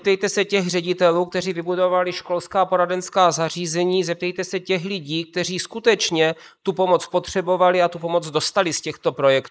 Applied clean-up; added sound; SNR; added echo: neural mask model Resemble Enhance denoiser.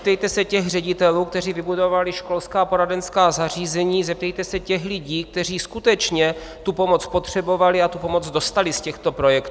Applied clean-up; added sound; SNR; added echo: none; none; none; none.